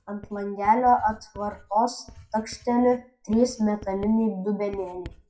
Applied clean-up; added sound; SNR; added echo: classical method WPE with log-MMSE.